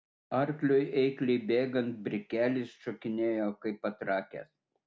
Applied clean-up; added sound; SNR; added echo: none; none; none; none.